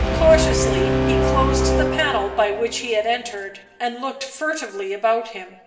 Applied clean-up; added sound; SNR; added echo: none; Brass instrument; 0 dB; reverberation time 0.8 s.